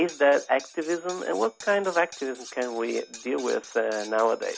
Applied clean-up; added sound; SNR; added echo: none; Cutlery, silverware; 18 dB; none.